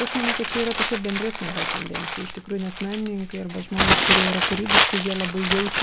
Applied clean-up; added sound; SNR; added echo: none; Crumpling, crinkling; -3 dB; none.